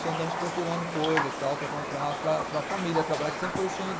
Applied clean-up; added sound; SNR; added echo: none; Raindrop; 1 dB; none.